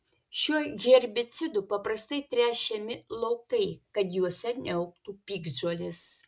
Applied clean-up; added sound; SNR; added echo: none; none; none; none.